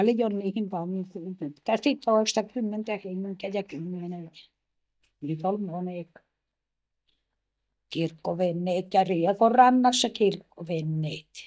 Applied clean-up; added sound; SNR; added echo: neural mask model DeepFilterNet 3.